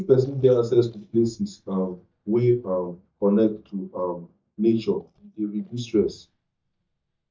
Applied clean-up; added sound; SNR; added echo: neural mask model DeepFilterNet 3.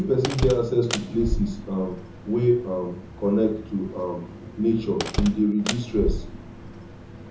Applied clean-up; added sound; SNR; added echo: none; Slam; 7 dB; reverberation time 0.5 s.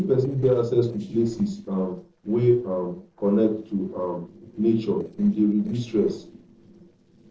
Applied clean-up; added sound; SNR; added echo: neural separator model SepFormer DNS4.